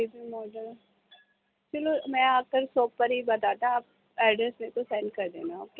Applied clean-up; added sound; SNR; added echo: none; none; none; none.